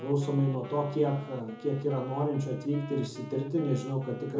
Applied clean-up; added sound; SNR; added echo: none; Wind instrument, woodwind instrument; 17 dB; reverberation time 0.6 s.